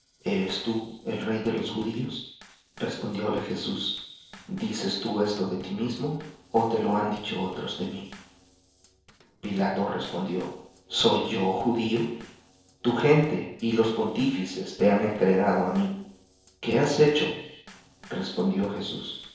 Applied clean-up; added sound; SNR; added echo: neural separator model SepFormer DNS4.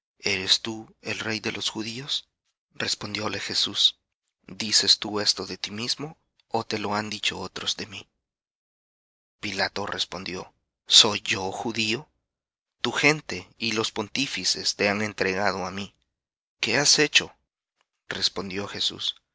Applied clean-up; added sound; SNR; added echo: none; none; none; none.